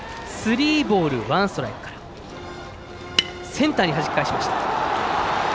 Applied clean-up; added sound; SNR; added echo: none; none; none; none.